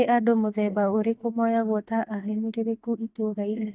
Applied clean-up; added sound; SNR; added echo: neural mask model DeepFilterNet 3.